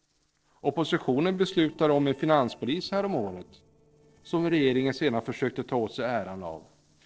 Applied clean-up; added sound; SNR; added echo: neural separator model SepFormer DNS4.